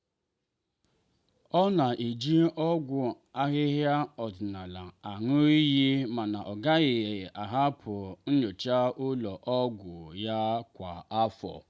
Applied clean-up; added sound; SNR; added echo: none; none; none; none.